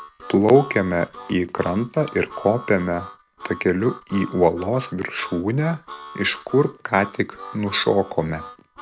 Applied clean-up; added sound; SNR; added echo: none; Harmonica; 17 dB; none.